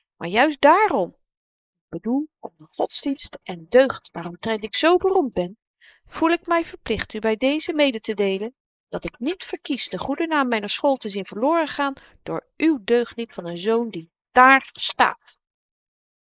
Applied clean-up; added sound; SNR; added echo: neural mask model Resemble Enhance denoiser.